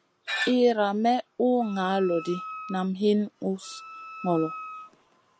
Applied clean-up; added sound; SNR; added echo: none; Wind instrument, woodwind instrument; 14 dB; none.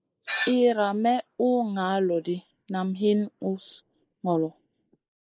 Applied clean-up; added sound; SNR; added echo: neural mask model Resemble Enhance denoiser.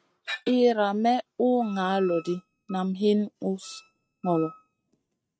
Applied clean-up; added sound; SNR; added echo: neural mask model RNNoise.